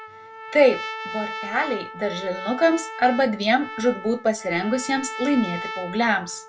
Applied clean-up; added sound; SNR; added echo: none; Trumpet; 11 dB; reverberation time 0.2 s.